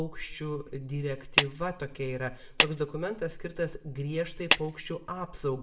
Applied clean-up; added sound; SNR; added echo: none; Clapping; -3 dB; reverberation time 0.4 s.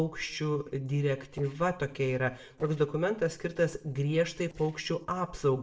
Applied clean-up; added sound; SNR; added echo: neural separator model SepFormer DNS4.